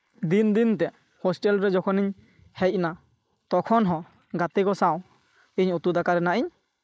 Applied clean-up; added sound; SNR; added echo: neural mask model Resemble Enhance denoiser.